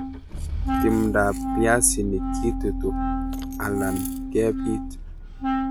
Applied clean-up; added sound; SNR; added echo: none; Rattle / Engine starting / Car + Wind instrument, woodwind instrument; 1 dB; none.